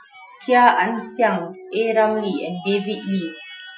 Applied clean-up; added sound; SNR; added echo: classical method Wiener filter.